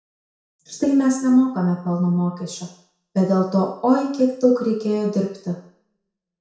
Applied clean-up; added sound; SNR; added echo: none; none; none; reverberation time 0.6 s.